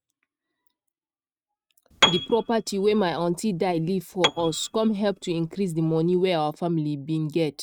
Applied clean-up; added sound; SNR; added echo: neural mask model RNNoise.